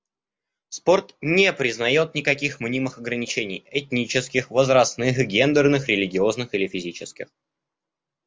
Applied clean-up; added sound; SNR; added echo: none; none; none; none.